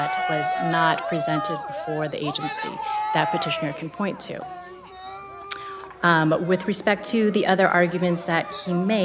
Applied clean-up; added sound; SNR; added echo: none; Cheering; 6 dB; none.